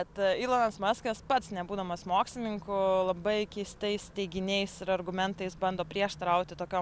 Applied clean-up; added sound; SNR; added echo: none; none; none; none.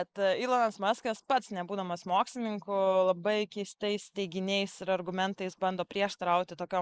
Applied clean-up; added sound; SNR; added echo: neural mask model Resemble Enhance denoiser.